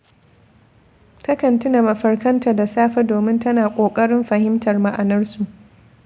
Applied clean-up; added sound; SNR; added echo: none; none; none; none.